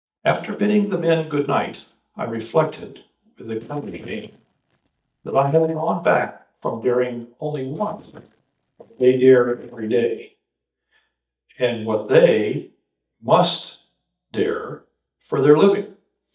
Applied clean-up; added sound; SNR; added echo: neural mask model DeepFilterNet 3.